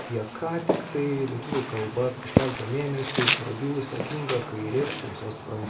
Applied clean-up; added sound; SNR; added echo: none; Walk, footsteps; 1 dB; reverberation time 2.0 s.